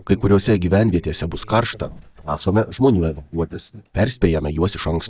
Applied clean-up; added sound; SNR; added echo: neural mask model DeepFilterNet 3.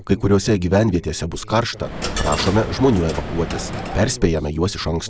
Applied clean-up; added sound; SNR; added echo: none; Coin (dropping); 8 dB; none.